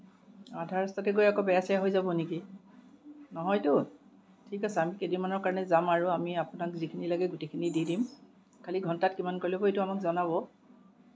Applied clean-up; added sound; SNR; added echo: none; none; none; none.